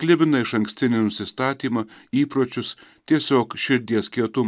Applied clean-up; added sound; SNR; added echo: none; none; none; none.